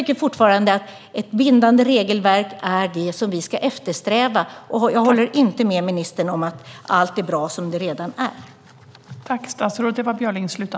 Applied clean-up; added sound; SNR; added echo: none; none; none; none.